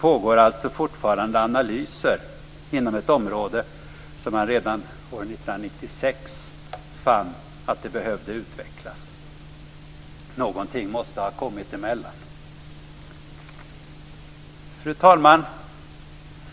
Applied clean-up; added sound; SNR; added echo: none; none; none; none.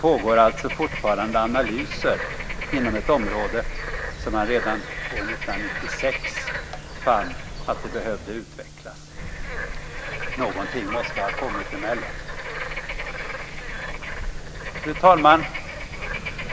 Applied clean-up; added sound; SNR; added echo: none; Bird / Frog; 5 dB; none.